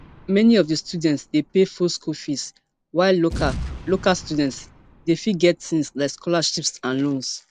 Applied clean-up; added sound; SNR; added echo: none; Boom; 16 dB; none.